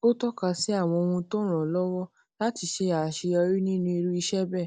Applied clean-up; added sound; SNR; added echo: none; none; none; none.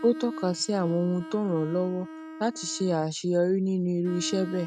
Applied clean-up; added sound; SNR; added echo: neural mask model RNNoise.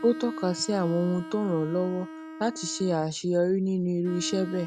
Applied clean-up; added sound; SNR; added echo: none; Bowed string instrument; 13 dB; none.